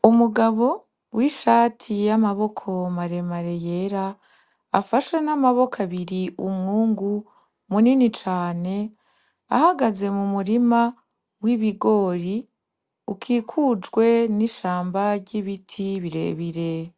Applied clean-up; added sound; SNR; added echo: none; none; none; none.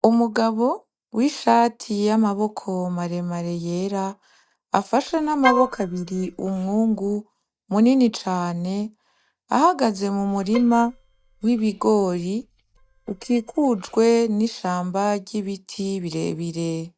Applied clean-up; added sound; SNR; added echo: neural mask model DeepFilterNet 3.